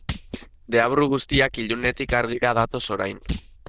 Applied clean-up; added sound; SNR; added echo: neural diffusion model UNIVERSE++.